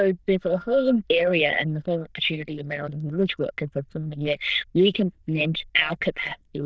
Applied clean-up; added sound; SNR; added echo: neural diffusion model UNIVERSE++.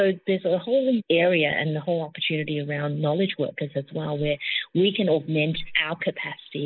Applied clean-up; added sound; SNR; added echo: neural mask model Resemble Enhance denoiser.